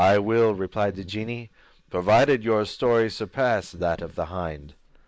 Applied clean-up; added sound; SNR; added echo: neural mask model Resemble Enhance denoiser.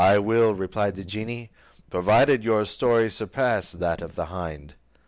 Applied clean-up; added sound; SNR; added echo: none; none; none; none.